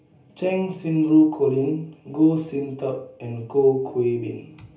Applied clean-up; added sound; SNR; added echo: none; none; none; reverberation time 0.3 s.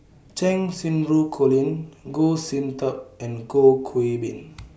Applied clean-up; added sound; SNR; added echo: none; none; none; none.